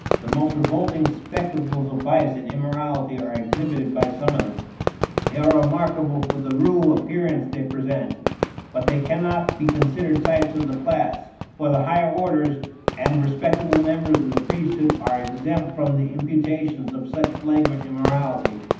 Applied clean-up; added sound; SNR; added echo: none; Fireworks; 6 dB; reverberation time 0.8 s.